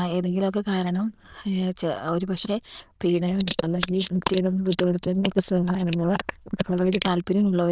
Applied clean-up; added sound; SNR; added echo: neural diffusion model UNIVERSE++.